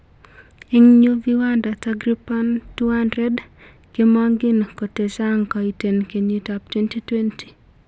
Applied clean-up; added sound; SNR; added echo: none; none; none; none.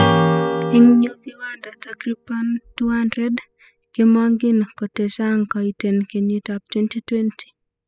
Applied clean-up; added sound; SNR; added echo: classical method spectral subtraction.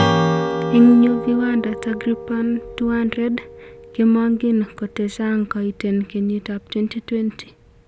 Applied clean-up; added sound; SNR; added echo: none; Strum; 7 dB; none.